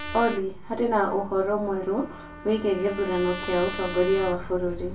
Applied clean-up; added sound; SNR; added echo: none; Trumpet; 14 dB; reverberation time 0.3 s.